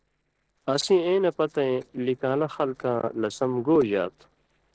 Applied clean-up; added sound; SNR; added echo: neural separator model SepFormer DNS4.